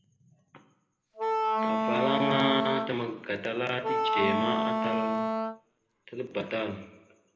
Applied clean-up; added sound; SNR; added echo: none; Wind instrument, woodwind instrument; -3 dB; reverberation time 0.7 s.